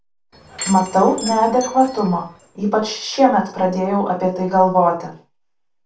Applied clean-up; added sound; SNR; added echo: none; Door / Chime; 14 dB; reverberation time 0.3 s.